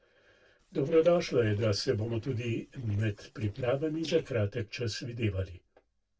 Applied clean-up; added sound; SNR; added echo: neural separator model SepFormer DNS4.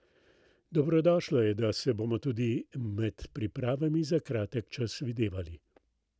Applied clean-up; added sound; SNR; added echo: none; none; none; none.